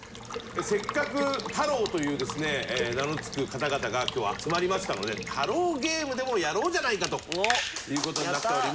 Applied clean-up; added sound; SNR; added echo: none; Water tap, faucet / Water / Liquid; 8 dB; none.